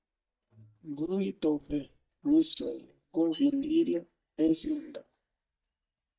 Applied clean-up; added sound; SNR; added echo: neural mask model DeepFilterNet 3.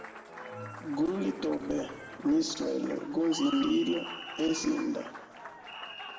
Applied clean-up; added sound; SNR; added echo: none; Applause; 12 dB; reverberation time 1.6 s.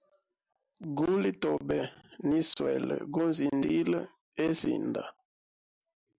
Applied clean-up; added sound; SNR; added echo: none; none; none; none.